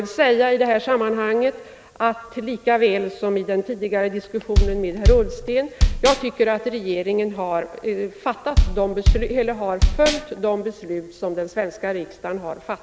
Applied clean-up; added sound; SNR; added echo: none; Bass drum; -2 dB; none.